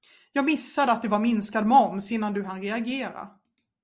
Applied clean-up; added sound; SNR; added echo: none; none; none; none.